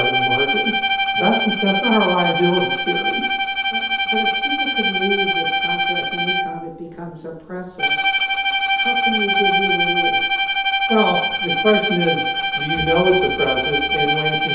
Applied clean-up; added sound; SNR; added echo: none; Bowed string instrument; -3 dB; reverberation time 2.2 s.